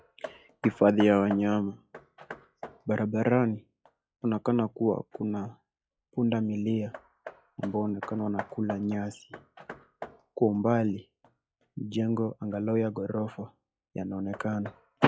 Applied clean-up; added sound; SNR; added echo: classical method log-MMSE.